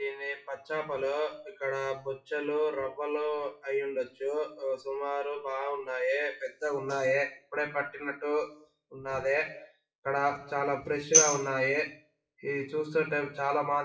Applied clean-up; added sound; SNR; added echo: classical method WPE with log-MMSE.